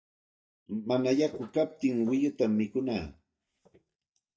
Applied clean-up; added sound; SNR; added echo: neural mask model DeepFilterNet 3.